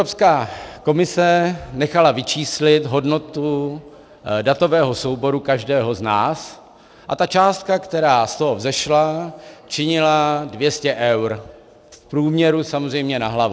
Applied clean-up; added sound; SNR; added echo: none; none; none; none.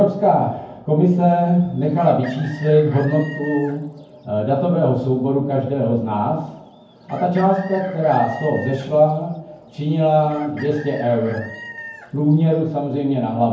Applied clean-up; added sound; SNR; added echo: none; Chicken, rooster; 20 dB; reverberation time 0.9 s.